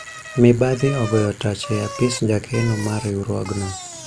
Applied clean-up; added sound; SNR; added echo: none; Bicycle; 14 dB; none.